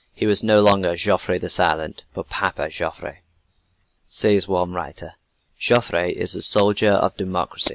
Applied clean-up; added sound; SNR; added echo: none; none; none; none.